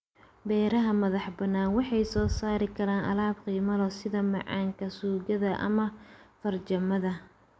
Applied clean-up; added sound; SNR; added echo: none; none; none; none.